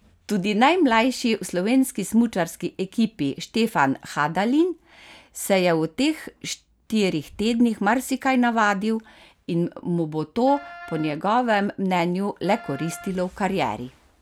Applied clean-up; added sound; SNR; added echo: none; Wind instrument, woodwind instrument; 19 dB; none.